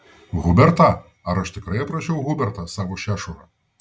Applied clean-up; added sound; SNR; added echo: none; none; none; none.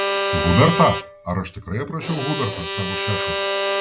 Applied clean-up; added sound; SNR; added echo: none; Bowed string instrument; 2 dB; none.